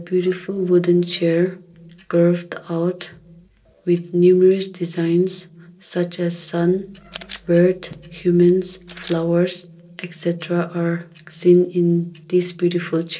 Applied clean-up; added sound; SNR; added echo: neural separator model SepFormer DNS4.